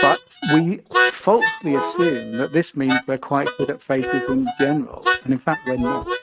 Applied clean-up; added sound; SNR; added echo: neural mask model RNNoise.